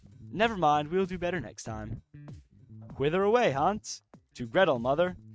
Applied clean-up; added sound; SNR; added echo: neural mask model RNNoise.